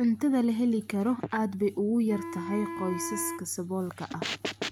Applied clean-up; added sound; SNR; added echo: none; Wind instrument, woodwind instrument; 10 dB; none.